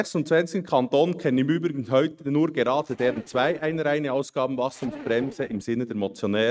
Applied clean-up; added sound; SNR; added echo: neural mask model RNNoise.